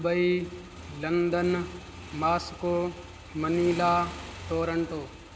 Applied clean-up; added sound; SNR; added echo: none; Motorcycle; 14 dB; none.